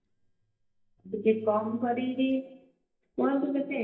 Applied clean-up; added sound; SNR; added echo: neural mask model DeepFilterNet 3.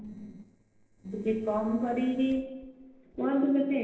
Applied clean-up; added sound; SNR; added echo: neural separator model SepFormer DNS4.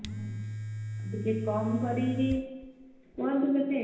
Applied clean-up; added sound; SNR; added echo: none; Domestic sounds, home sounds; 7 dB; reverberation time 0.9 s.